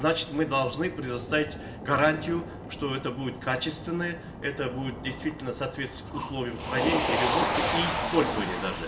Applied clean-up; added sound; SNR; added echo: none; Motor vehicle (road); 4 dB; reverberation time 0.2 s.